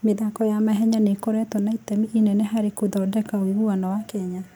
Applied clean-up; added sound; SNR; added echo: none; none; none; none.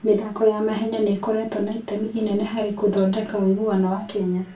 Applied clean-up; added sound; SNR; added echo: none; none; none; reverberation time 0.2 s.